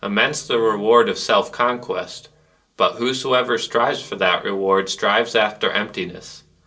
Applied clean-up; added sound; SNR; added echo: none; none; none; reverberation time 0.2 s.